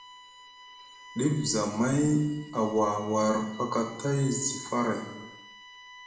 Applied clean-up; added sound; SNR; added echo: none; Bowed string instrument; 20 dB; reverberation time 0.9 s.